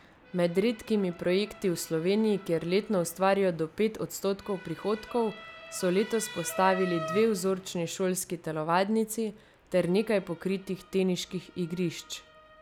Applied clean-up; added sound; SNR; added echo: none; Motor vehicle (road) / Siren; 17 dB; none.